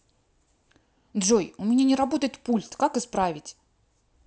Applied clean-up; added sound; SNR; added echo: none; none; none; none.